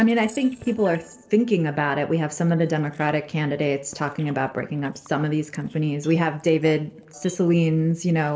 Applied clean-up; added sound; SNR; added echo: neural separator model SepFormer DNS4.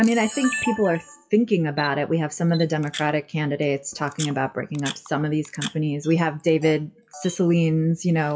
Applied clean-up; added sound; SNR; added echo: classical method WPE with log-MMSE.